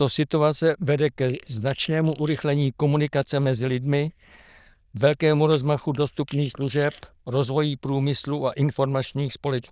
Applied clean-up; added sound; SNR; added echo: neural diffusion model UNIVERSE++.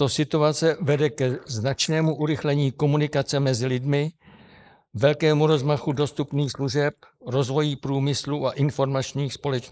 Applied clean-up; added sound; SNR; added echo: neural mask model Resemble Enhance denoiser.